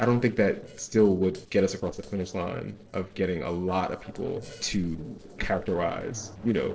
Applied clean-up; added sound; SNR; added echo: neural separator model SepFormer DNS4.